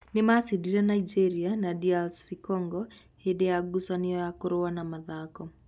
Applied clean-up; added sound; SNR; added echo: none; none; none; none.